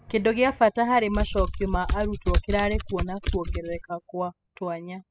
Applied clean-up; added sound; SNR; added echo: classical method spectral subtraction.